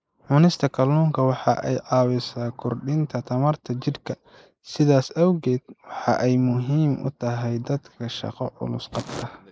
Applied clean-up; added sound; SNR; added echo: neural mask model Resemble Enhance denoiser.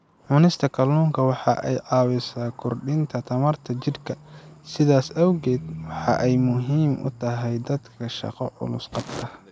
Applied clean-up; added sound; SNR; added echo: none; Livestock, farm animals, working animals; 18 dB; none.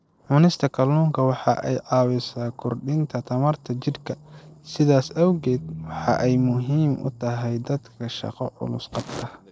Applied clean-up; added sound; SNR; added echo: neural separator model SepFormer DNS4.